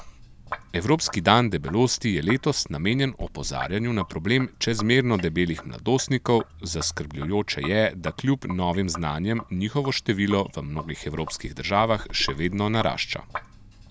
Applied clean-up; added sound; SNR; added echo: none; Sink (filling or washing); 15 dB; none.